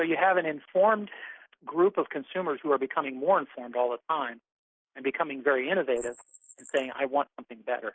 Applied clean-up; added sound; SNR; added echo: neural mask model Resemble Enhance denoiser.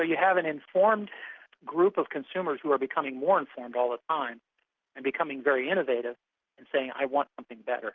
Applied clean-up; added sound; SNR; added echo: none; none; none; none.